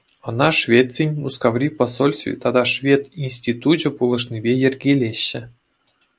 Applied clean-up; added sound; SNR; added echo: none; none; none; none.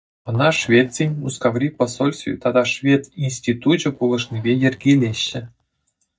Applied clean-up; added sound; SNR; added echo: neural mask model DeepFilterNet 3.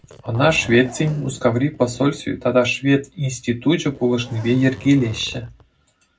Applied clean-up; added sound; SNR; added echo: none; Zipper (clothing); 20 dB; reverberation time 0.4 s.